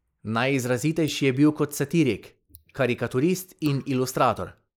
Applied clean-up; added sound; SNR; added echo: neural mask model Resemble Enhance denoiser.